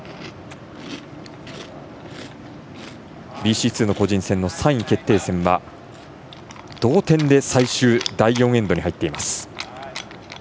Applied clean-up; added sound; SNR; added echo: none; Chewing, mastication; 18 dB; none.